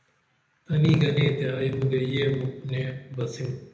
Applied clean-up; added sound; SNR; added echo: none; none; none; reverberation time 0.8 s.